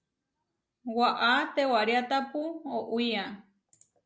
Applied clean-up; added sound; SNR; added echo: none; none; none; none.